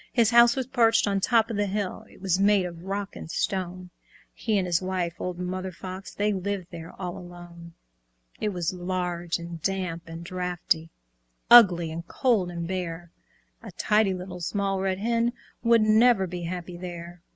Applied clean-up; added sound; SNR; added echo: none; none; none; none.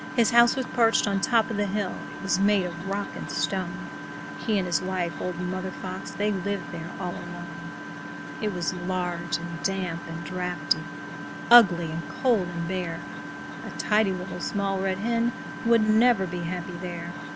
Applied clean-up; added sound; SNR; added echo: none; Engine; 9 dB; none.